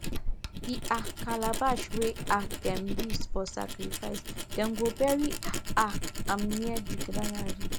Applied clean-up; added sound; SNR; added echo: none; Tools; 0 dB; none.